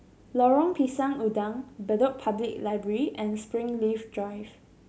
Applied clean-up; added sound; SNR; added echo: none; none; none; none.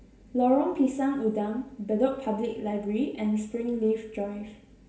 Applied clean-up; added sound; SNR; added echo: none; none; none; reverberation time 0.7 s.